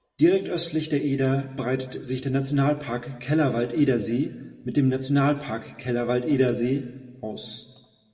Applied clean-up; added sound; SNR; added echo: none; none; none; reverberation time 1.3 s.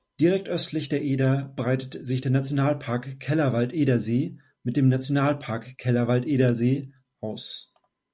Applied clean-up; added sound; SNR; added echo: none; none; none; none.